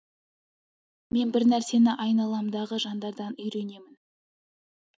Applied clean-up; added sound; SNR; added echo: none; none; none; none.